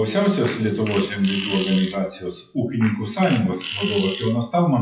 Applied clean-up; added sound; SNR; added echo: classical method WPE with log-MMSE.